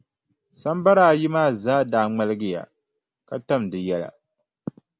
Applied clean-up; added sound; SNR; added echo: none; none; none; none.